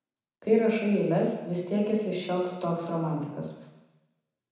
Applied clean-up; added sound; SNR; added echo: none; none; none; reverberation time 1.0 s.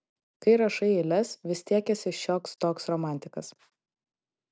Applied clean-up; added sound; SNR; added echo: none; none; none; none.